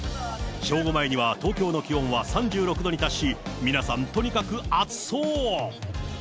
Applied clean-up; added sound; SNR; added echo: none; none; none; none.